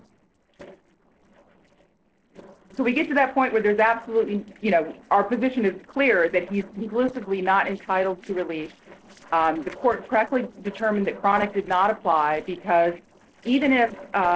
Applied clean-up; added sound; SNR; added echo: neural separator model SepFormer DNS4.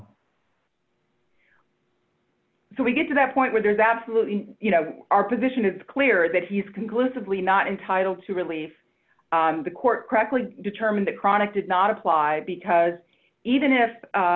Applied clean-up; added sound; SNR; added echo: none; none; none; none.